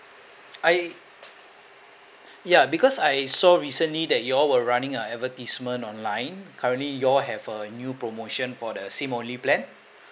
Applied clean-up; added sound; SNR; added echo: none; none; none; none.